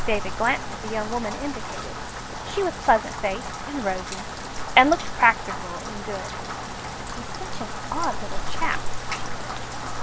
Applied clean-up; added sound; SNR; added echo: none; Rain; 2 dB; none.